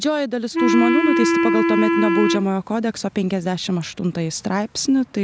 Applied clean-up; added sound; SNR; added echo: none; Wind instrument, woodwind instrument; -2 dB; none.